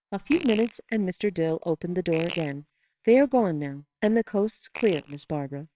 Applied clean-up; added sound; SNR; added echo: neural separator model SepFormer WHAMR!.